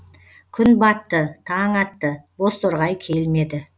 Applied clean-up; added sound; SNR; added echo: none; none; none; none.